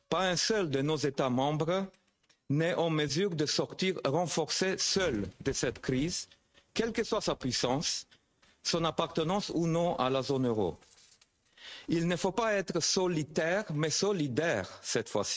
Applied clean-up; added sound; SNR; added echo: neural mask model RNNoise.